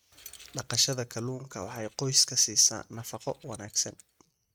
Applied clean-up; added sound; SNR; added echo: neural mask model RNNoise.